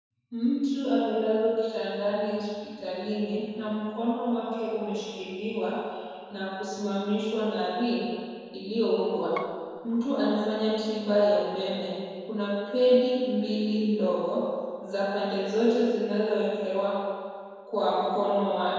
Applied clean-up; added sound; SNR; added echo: neural separator model SepFormer DNS4.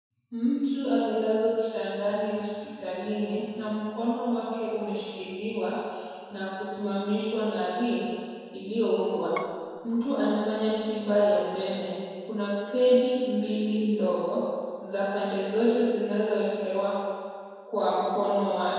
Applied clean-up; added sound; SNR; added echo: none; Bowed string instrument; 16 dB; reverberation time 1.8 s.